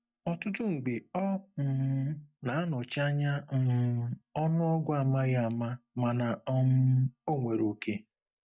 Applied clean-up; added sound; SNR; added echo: neural mask model DeepFilterNet 3.